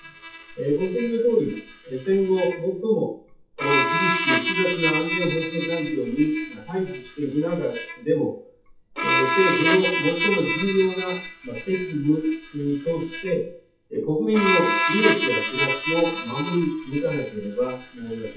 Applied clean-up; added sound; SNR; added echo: classical method WPE with log-MMSE.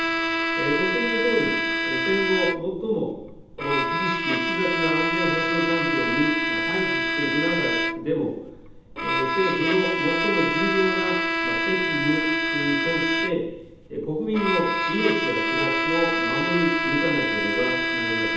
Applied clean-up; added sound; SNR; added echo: none; Bowed string instrument; -2 dB; reverberation time 0.8 s.